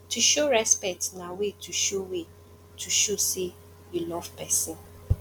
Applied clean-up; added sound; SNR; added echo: none; none; none; none.